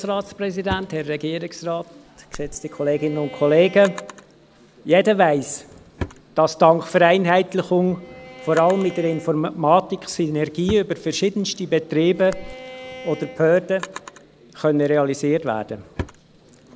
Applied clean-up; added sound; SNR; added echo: none; Drawer open or close + Bowed string instrument; 18 dB; none.